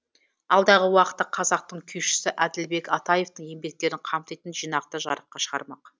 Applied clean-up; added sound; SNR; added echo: none; none; none; none.